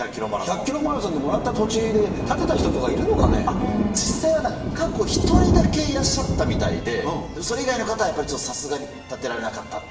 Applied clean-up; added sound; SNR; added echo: none; Thunder; 1 dB; reverberation time 0.8 s.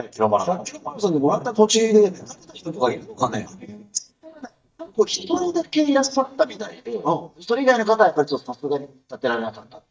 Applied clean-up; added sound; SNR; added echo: neural mask model DeepFilterNet 3.